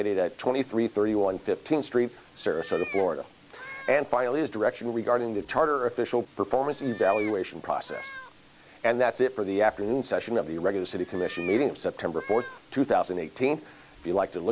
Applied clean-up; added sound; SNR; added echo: none; Meow; 20 dB; none.